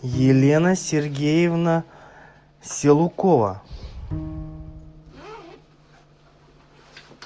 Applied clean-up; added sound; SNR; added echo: none; Bowed string instrument; 17 dB; none.